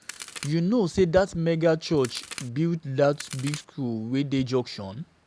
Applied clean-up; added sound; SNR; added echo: none; Crack; 12 dB; none.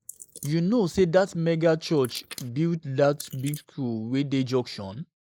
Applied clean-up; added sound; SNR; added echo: neural mask model Resemble Enhance denoiser.